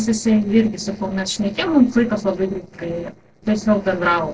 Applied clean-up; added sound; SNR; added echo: neural separator model SepFormer DNS4.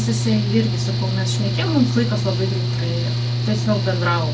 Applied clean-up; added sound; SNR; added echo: none; Mechanical fan / Engine; -3 dB; reverberation time 0.2 s.